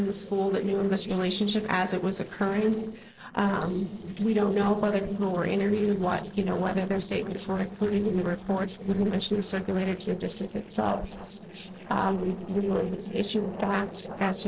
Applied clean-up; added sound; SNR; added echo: neural separator model SepFormer DNS4.